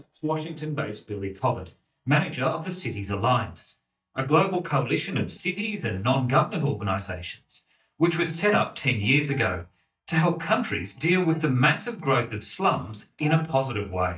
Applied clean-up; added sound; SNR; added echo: neural mask model DeepFilterNet 3.